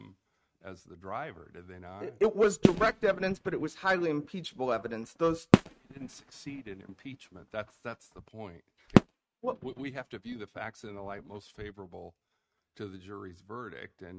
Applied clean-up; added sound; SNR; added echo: neural mask model RNNoise.